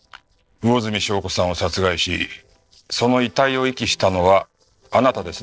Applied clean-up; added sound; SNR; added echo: neural separator model SepFormer DNS4.